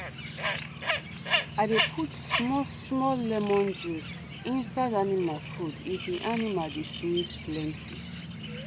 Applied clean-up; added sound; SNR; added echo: none; Bird; 4 dB; none.